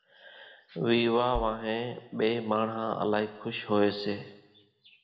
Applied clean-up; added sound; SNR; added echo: none; Bass drum; 9 dB; reverberation time 1.2 s.